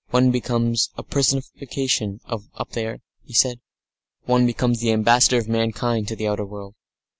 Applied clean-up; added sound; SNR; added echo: none; none; none; none.